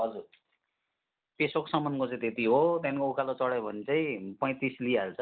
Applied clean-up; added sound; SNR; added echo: none; none; none; none.